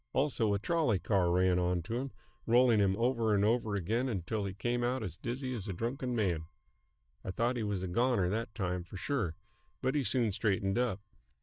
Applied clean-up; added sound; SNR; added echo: neural mask model DeepFilterNet 3.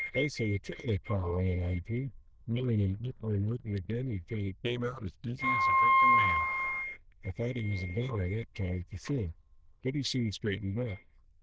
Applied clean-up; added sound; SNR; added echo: neural diffusion model UNIVERSE++.